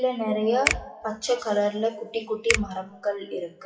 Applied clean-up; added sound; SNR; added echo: classical method WPE with log-MMSE.